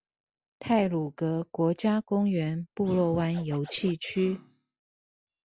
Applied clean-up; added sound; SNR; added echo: none; Scratching (performance technique); 20 dB; none.